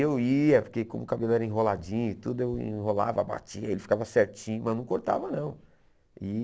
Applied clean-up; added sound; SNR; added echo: none; none; none; none.